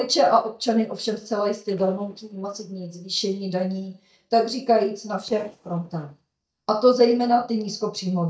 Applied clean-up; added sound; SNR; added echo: neural mask model DeepFilterNet 3.